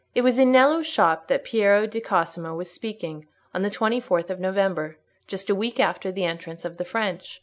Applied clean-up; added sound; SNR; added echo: none; none; none; none.